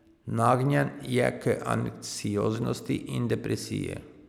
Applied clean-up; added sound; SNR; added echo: none; none; none; none.